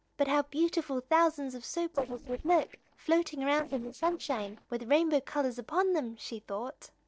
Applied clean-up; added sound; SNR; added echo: neural separator model SepFormer DNS4.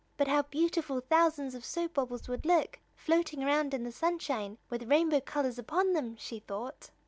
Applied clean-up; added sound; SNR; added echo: none; none; none; none.